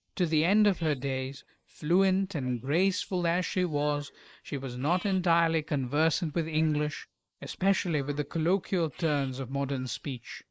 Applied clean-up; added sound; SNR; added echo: neural mask model Resemble Enhance denoiser.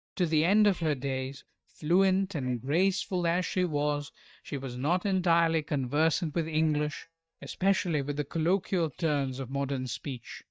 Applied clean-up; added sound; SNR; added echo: neural mask model DeepFilterNet 3.